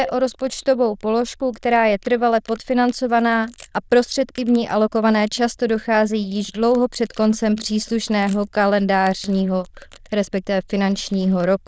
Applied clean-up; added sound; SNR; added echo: neural diffusion model UNIVERSE++.